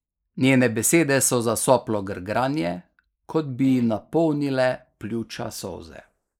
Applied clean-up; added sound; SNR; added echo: neural mask model Resemble Enhance denoiser.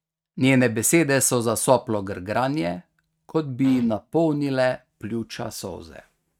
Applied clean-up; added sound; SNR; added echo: neural mask model RNNoise.